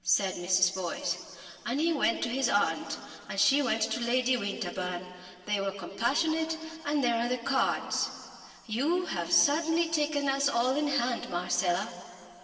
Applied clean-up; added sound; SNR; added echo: none; none; none; reverberation time 2.4 s.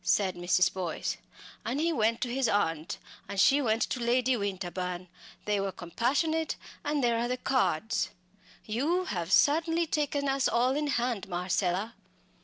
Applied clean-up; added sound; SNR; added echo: none; none; none; none.